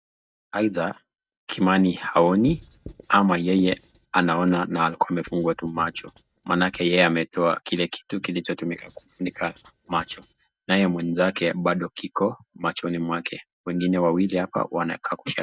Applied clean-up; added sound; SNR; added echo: neural mask model DeepFilterNet 3.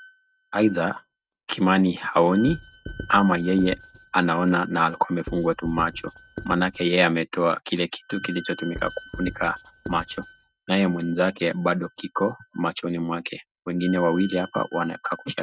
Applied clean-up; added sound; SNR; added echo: neural mask model RNNoise.